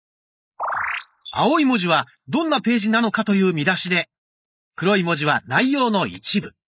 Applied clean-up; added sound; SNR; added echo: neural mask model Resemble Enhance denoiser.